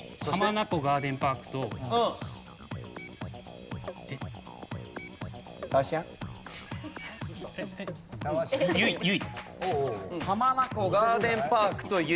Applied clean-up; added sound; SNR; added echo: none; none; none; none.